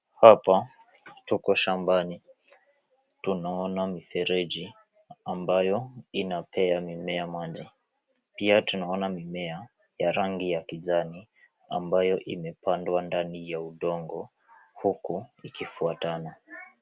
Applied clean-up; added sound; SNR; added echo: none; none; none; none.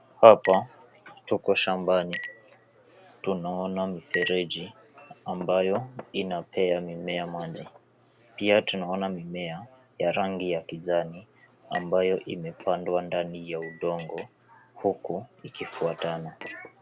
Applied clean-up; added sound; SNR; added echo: none; Chink, clink; 17 dB; none.